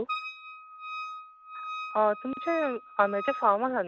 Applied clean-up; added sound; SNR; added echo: none; Wind instrument, woodwind instrument; 9 dB; none.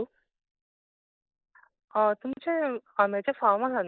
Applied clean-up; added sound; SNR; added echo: neural mask model Resemble Enhance denoiser.